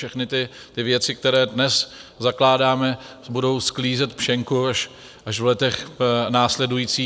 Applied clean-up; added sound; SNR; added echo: none; none; none; none.